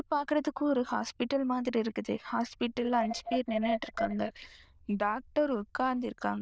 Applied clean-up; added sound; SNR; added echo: neural diffusion model UNIVERSE++.